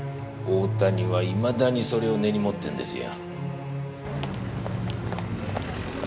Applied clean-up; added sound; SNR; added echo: none; none; none; none.